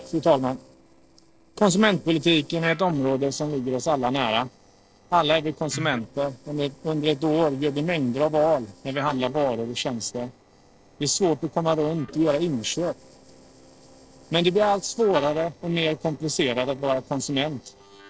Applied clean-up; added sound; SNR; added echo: neural separator model SepFormer DNS4.